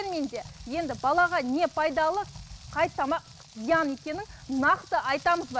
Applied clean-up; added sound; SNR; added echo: none; Rain; 19 dB; none.